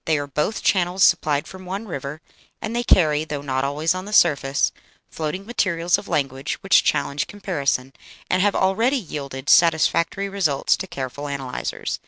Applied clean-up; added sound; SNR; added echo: none; none; none; none.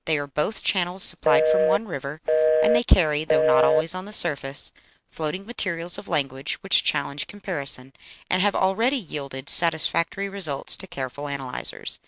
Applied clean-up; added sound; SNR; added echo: none; Telephone; -3 dB; none.